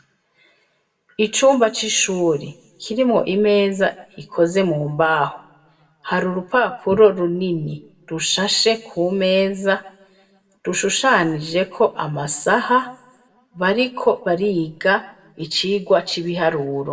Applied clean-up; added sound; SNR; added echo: none; none; none; reverberation time 0.4 s.